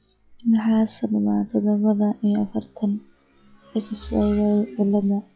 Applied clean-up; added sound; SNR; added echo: classical method log-MMSE.